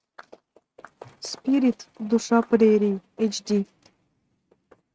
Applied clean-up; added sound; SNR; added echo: neural mask model RNNoise.